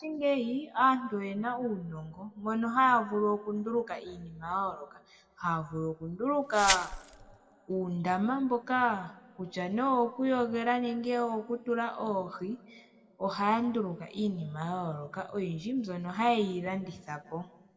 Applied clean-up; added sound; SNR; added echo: none; Glass; 4 dB; reverberation time 1.3 s.